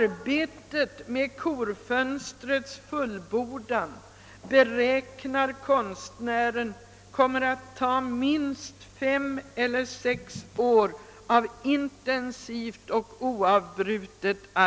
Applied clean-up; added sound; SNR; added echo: none; none; none; none.